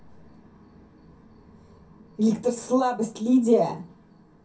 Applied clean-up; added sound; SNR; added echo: none; none; none; reverberation time 0.3 s.